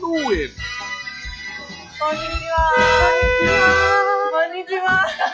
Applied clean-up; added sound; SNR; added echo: classical method log-MMSE.